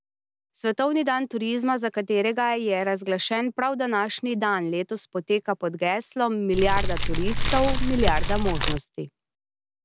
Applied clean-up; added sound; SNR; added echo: none; Fire; -4 dB; none.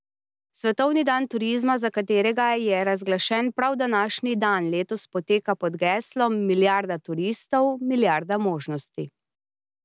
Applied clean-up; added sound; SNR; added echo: none; none; none; none.